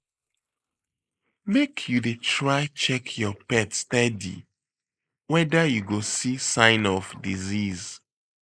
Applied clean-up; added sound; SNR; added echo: neural mask model Resemble Enhance denoiser.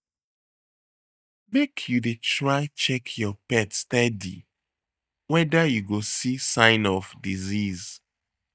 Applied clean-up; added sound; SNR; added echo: neural mask model DeepFilterNet 3.